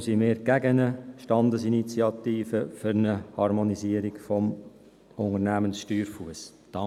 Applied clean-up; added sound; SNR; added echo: none; none; none; none.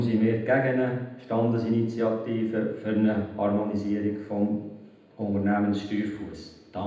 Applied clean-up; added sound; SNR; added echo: none; none; none; reverberation time 0.8 s.